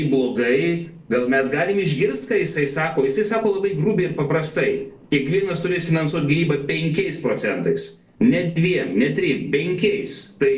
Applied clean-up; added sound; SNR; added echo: neural separator model SepFormer DNS4.